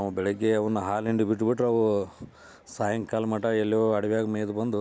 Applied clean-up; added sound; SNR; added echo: none; none; none; none.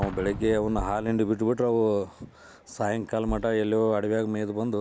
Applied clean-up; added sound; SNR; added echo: none; Bass drum + Explosion; 14 dB; none.